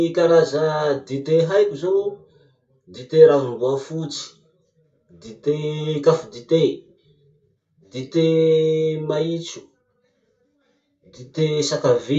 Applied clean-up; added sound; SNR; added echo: none; none; none; reverberation time 0.2 s.